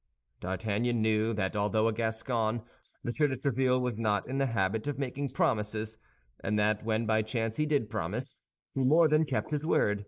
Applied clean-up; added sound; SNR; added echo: neural mask model Resemble Enhance denoiser.